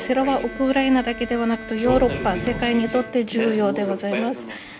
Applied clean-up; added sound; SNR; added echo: none; Bowed string instrument + Thunder / Rain; 13 dB; none.